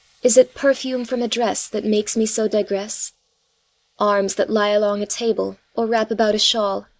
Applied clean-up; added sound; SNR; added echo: neural mask model Resemble Enhance denoiser.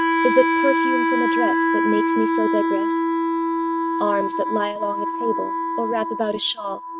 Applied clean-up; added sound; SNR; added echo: neural mask model RNNoise.